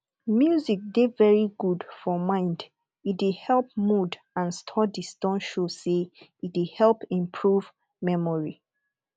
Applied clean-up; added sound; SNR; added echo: none; none; none; none.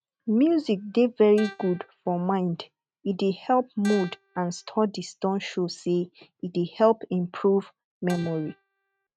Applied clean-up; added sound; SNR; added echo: neural mask model RNNoise.